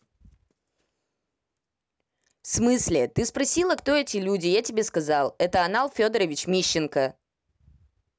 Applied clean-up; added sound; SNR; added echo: none; none; none; none.